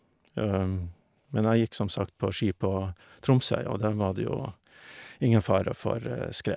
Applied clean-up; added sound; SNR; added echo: none; none; none; none.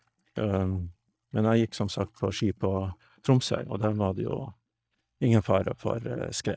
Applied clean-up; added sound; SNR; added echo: neural mask model DeepFilterNet 3.